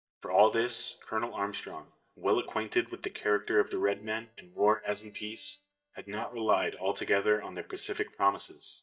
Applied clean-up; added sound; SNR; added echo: neural mask model DeepFilterNet 3.